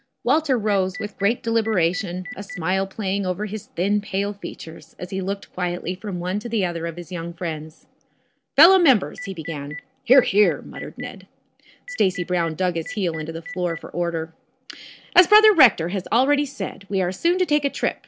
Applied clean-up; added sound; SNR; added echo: none; Telephone; 15 dB; none.